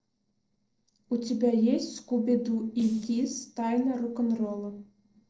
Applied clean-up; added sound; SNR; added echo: neural separator model SepFormer DNS4.